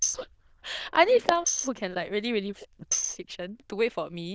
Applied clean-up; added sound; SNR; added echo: neural diffusion model UNIVERSE++.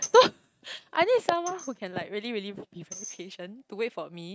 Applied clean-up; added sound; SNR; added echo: neural mask model RNNoise.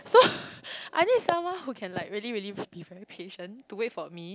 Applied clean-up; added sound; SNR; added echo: none; none; none; none.